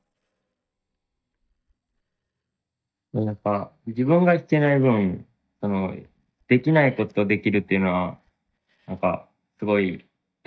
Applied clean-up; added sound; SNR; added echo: neural mask model DeepFilterNet 3.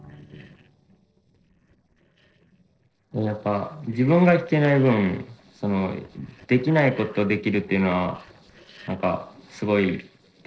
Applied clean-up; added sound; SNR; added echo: neural separator model SepFormer DNS4.